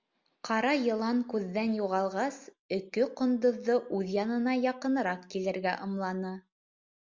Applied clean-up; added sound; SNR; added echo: none; none; none; none.